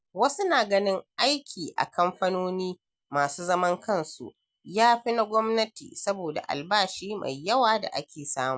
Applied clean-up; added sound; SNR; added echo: none; none; none; none.